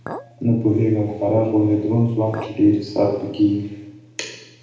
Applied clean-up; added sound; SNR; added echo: none; Chink, clink; 20 dB; reverberation time 0.9 s.